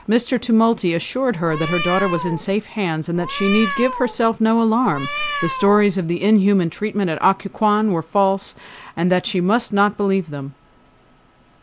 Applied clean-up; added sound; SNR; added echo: none; Meow; 8 dB; none.